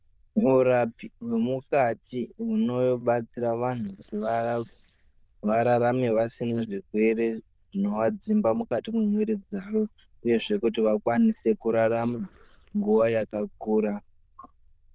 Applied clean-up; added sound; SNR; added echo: neural diffusion model UNIVERSE++.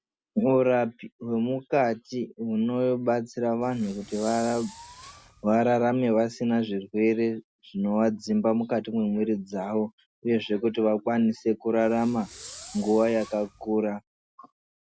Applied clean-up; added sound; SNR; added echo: none; Fireworks; 19 dB; none.